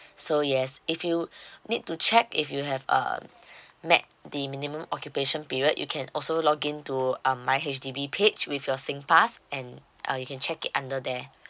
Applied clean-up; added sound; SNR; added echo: none; none; none; none.